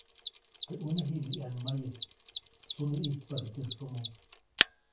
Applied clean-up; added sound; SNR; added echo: none; Mechanisms; -1 dB; reverberation time 0.3 s.